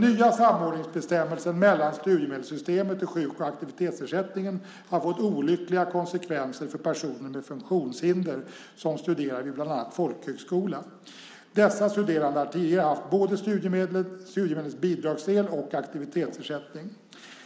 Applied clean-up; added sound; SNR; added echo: none; none; none; none.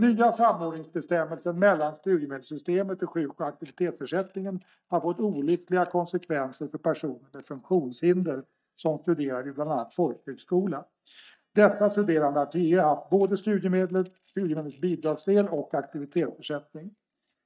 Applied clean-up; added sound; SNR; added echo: neural mask model DeepFilterNet 3.